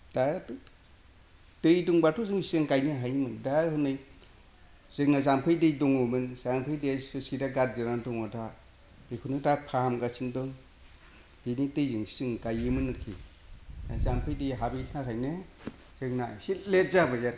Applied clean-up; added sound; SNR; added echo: none; Wind; 7 dB; none.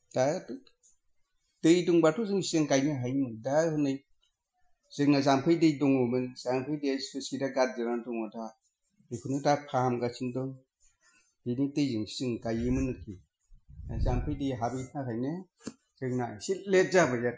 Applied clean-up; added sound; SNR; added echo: classical method Wiener filter.